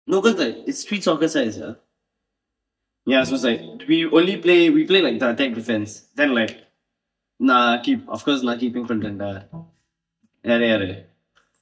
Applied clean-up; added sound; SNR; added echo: neural mask model DeepFilterNet 3.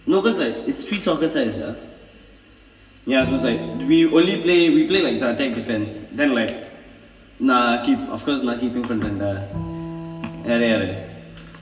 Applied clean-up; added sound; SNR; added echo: none; Bowed string instrument; 16 dB; reverberation time 2.7 s.